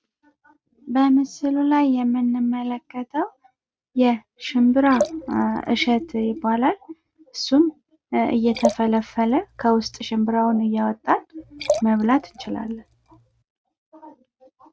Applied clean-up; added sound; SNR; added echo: neural mask model RNNoise.